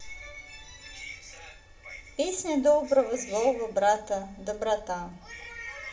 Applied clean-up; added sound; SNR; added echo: none; none; none; reverberation time 0.6 s.